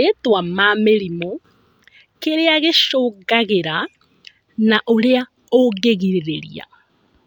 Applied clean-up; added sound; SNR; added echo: none; none; none; none.